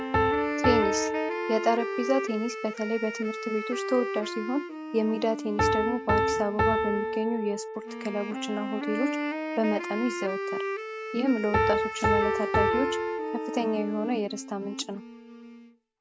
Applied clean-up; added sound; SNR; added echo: none; Piano + Wind instrument, woodwind instrument; -1 dB; none.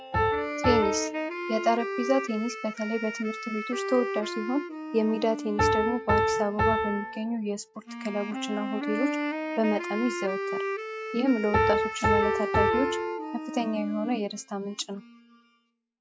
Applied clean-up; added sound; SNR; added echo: classical method log-MMSE.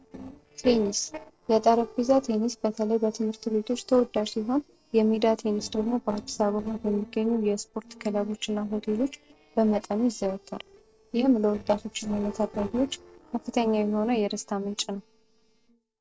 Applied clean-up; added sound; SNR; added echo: neural separator model SepFormer DNS4.